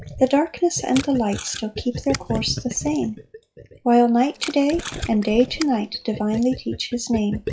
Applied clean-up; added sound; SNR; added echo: classical method log-MMSE.